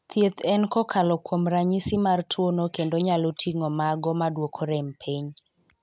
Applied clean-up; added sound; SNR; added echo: none; none; none; none.